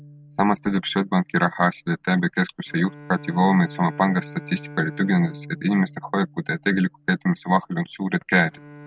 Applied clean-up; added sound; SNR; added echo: none; Bowed string instrument; 20 dB; none.